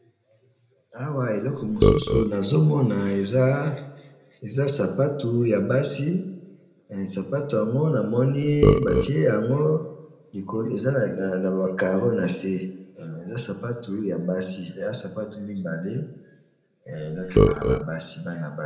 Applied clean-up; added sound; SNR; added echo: none; Burping, eructation; 0 dB; reverberation time 0.7 s.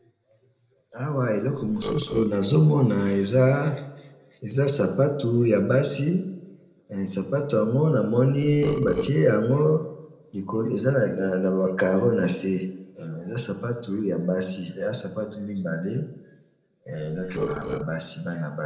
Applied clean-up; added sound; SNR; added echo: neural separator model SepFormer DNS4.